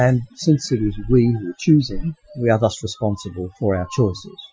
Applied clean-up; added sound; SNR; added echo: classical method Wiener filter.